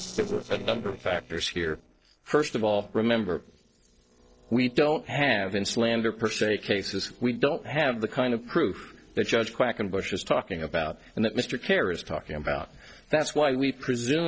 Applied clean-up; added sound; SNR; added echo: neural separator model SepFormer DNS4.